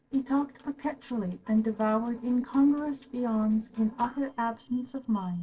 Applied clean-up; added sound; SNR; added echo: neural separator model SepFormer DNS4.